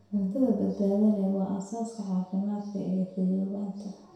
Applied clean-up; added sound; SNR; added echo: none; none; none; reverberation time 0.7 s.